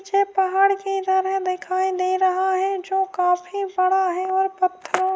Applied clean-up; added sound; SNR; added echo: none; none; none; none.